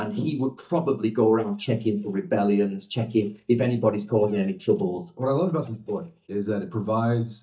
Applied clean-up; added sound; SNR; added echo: neural mask model DeepFilterNet 3.